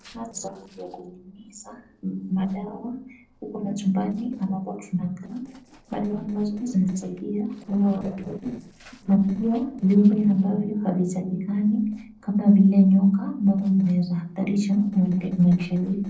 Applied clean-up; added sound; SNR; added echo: neural separator model SepFormer DNS4.